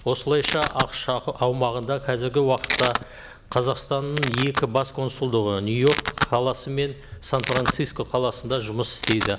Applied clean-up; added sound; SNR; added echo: none; Domestic sounds, home sounds; 7 dB; none.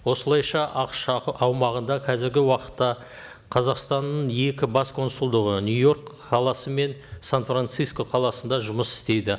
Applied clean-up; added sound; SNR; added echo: none; none; none; none.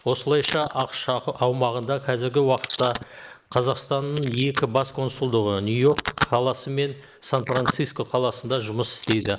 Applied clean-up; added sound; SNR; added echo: neural mask model Resemble Enhance denoiser.